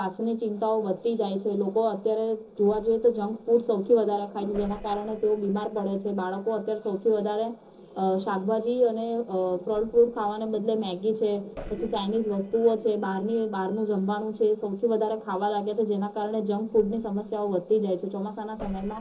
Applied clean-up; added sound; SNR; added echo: neural separator model SepFormer DNS4.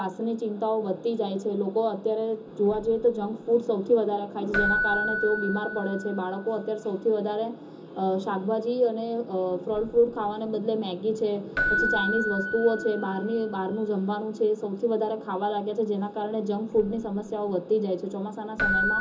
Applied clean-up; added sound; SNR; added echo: none; Keyboard (musical); 7 dB; reverberation time 0.2 s.